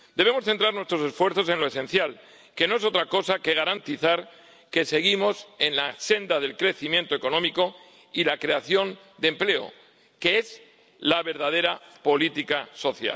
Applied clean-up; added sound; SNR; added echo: none; none; none; none.